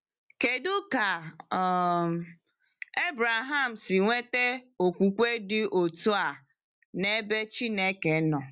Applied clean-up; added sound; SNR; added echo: none; none; none; none.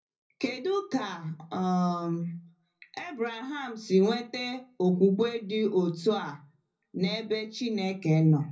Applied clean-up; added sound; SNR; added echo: none; none; none; reverberation time 0.4 s.